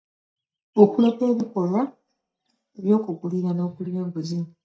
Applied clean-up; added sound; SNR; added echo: neural mask model DeepFilterNet 3.